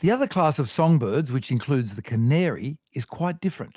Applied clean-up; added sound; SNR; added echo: none; none; none; none.